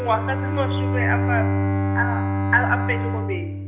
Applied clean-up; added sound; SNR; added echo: none; Bowed string instrument; -4 dB; reverberation time 0.8 s.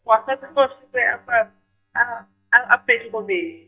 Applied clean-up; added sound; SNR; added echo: neural mask model DeepFilterNet 3.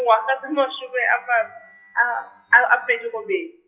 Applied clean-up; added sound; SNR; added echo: classical method WPE with log-MMSE.